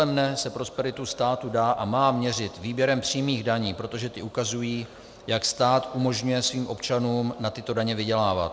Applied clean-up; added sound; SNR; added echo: none; none; none; none.